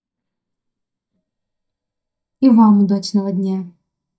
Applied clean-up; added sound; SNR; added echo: neural mask model DeepFilterNet 3.